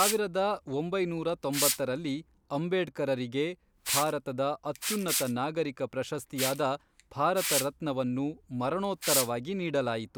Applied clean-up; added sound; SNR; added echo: none; Liquid; 6 dB; none.